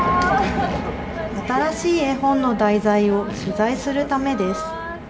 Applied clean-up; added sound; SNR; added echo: none; Fart; 18 dB; reverberation time 0.7 s.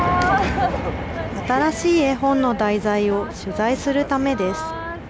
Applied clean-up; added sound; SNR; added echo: none; none; none; none.